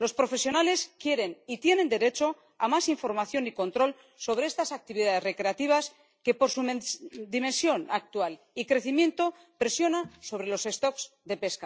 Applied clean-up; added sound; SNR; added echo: none; none; none; none.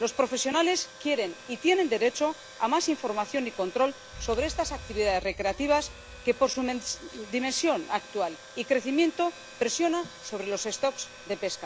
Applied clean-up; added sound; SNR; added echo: none; Alarm + Tools; 16 dB; none.